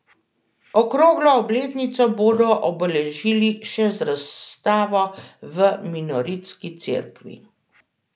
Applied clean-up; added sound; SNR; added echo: none; none; none; none.